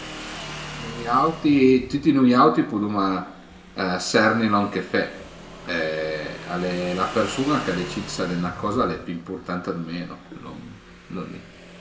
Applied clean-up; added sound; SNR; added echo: none; Motorcycle / Engine; 15 dB; reverberation time 0.9 s.